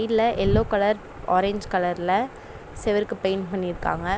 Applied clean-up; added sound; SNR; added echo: none; none; none; none.